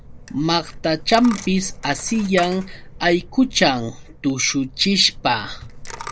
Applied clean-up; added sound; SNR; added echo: none; Coin (dropping); 14 dB; none.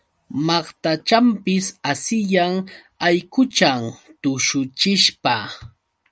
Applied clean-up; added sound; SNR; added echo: none; none; none; none.